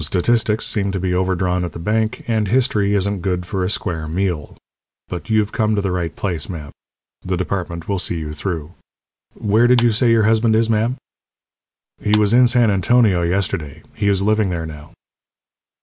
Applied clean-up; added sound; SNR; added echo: none; Clapping; 15 dB; none.